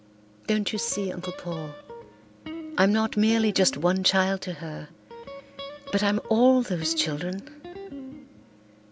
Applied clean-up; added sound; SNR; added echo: none; Guitar; 14 dB; none.